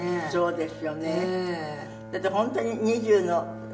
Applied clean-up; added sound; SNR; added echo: none; Bowed string instrument; 14 dB; reverberation time 0.6 s.